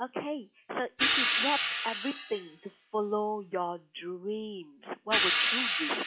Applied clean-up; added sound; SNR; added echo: classical method log-MMSE.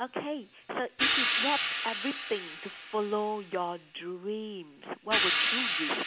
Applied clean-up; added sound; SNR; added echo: none; Hi-hat; -2 dB; none.